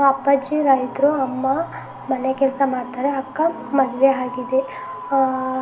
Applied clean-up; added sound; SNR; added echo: none; Wind; 15 dB; reverberation time 1.2 s.